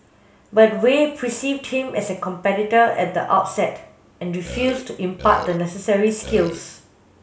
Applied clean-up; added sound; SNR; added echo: none; Burping, eructation; 11 dB; none.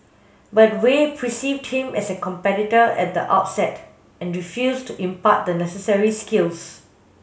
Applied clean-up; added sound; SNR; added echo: none; none; none; none.